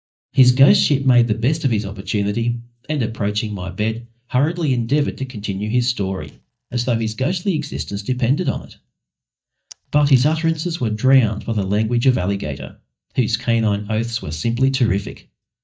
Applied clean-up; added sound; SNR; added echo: neural mask model DeepFilterNet 3.